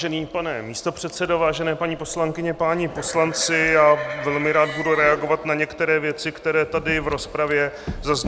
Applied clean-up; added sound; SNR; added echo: none; Livestock, farm animals, working animals; 12 dB; none.